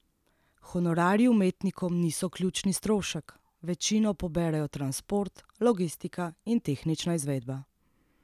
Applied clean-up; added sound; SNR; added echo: none; none; none; none.